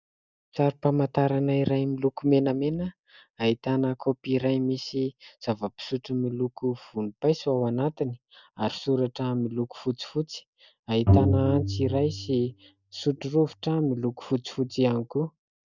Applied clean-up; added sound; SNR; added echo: neural mask model DeepFilterNet 3.